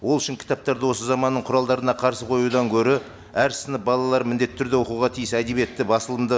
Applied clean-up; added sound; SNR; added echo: none; none; none; none.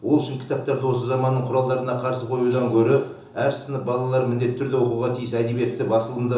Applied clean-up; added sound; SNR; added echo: none; none; none; reverberation time 0.6 s.